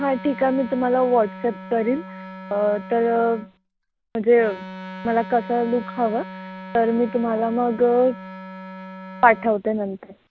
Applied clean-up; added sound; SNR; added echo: none; Wind instrument, woodwind instrument; 15 dB; none.